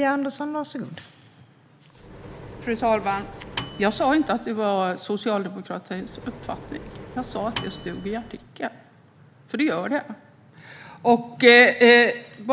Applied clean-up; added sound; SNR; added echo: none; Microwave oven; 15 dB; none.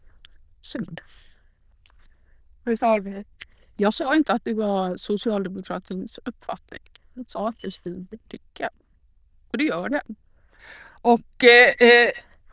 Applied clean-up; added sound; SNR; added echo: neural diffusion model UNIVERSE++.